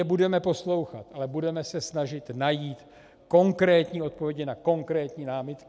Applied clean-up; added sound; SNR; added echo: none; none; none; none.